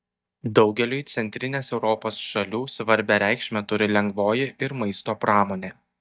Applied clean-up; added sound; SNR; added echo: neural mask model DeepFilterNet 3.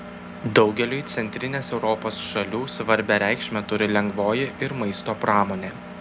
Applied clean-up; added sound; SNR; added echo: none; Engine; 13 dB; none.